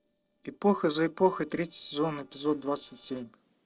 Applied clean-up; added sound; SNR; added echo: neural separator model SepFormer DNS4.